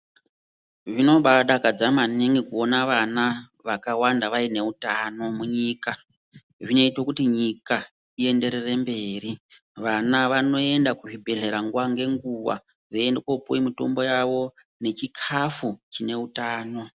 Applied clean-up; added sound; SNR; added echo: none; none; none; none.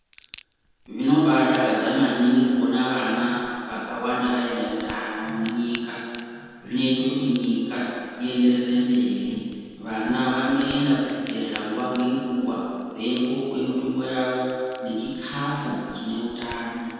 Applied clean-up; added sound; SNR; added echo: none; Crack; 19 dB; reverberation time 2.0 s.